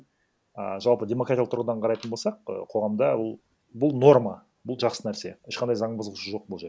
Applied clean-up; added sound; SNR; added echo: none; none; none; none.